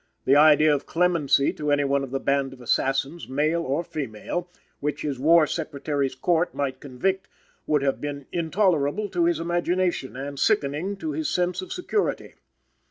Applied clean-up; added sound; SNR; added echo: none; none; none; none.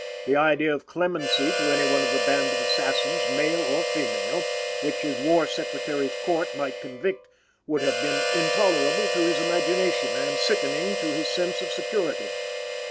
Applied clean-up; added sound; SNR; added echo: none; Harmonica; 0 dB; none.